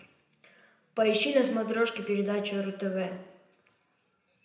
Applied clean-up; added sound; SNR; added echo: none; none; none; reverberation time 0.8 s.